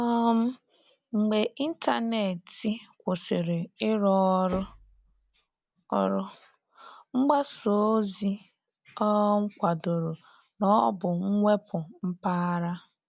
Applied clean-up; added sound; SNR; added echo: none; Knock; 18 dB; none.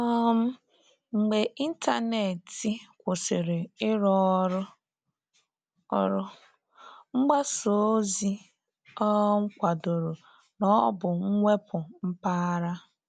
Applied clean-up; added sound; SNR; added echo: none; none; none; none.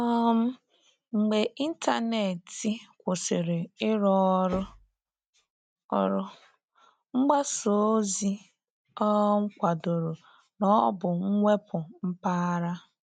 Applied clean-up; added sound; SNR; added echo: neural mask model RNNoise.